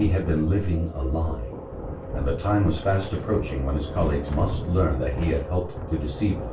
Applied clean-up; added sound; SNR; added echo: none; Thunder; 9 dB; reverberation time 0.3 s.